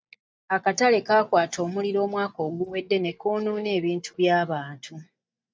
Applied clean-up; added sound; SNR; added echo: neural mask model DeepFilterNet 3.